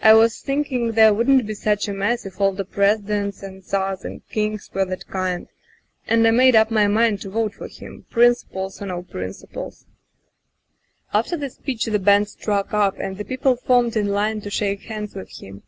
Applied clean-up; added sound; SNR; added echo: none; none; none; none.